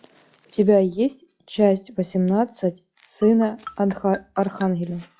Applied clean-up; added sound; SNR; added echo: classical method log-MMSE.